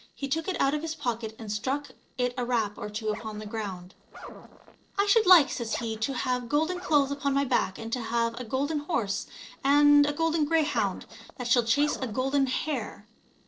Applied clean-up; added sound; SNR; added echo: neural separator model SepFormer DNS4.